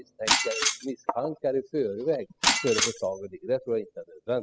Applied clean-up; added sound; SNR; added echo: classical method spectral subtraction.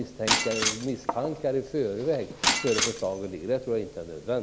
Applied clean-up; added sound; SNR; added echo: none; Shatter; 1 dB; none.